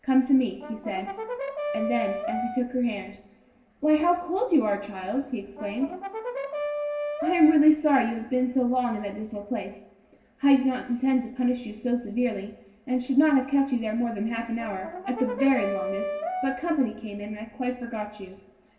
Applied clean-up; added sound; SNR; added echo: none; Brass instrument; 7 dB; reverberation time 1.8 s.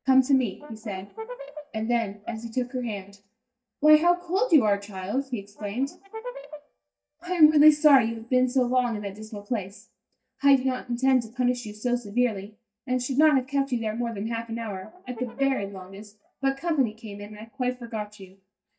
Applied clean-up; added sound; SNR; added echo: neural mask model DeepFilterNet 3.